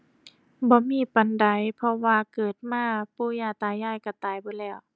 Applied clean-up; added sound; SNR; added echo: none; none; none; none.